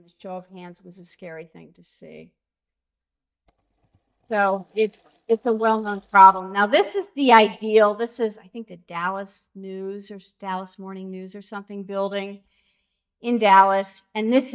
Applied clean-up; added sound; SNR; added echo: neural mask model DeepFilterNet 3.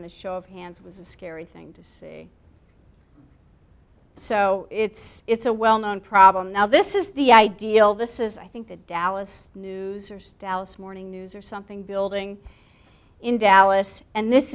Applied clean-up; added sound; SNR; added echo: none; none; none; none.